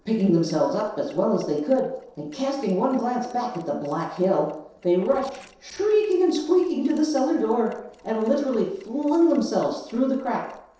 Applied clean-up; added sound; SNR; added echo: neural separator model SepFormer DNS4.